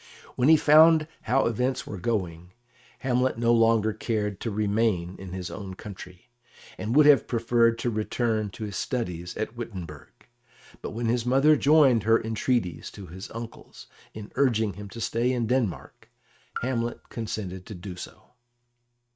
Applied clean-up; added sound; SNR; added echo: neural mask model RNNoise.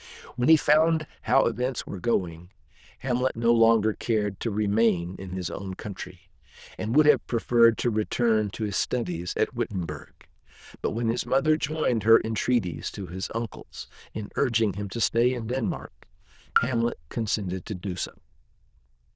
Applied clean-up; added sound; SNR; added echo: neural diffusion model UNIVERSE++.